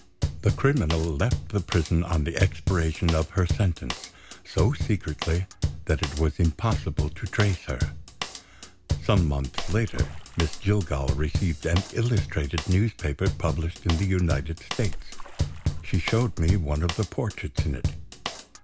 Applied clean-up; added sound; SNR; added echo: none; Drum kit + Splash, splatter; 5 dB; none.